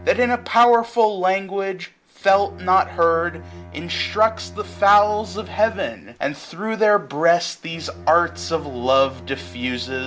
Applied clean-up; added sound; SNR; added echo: none; Bowed string instrument; 19 dB; none.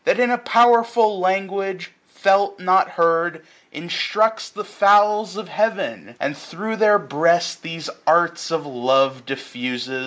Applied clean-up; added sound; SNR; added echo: none; none; none; none.